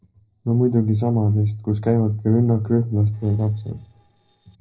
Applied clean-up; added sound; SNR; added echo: neural separator model SepFormer DNS4.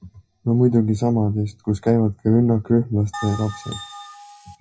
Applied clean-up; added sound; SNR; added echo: classical method WPE with log-MMSE.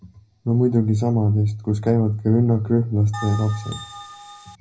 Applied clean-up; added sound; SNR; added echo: none; Bell; 15 dB; reverberation time 0.5 s.